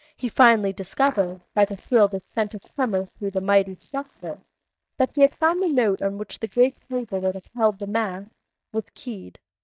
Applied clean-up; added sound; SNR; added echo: neural mask model DeepFilterNet 3.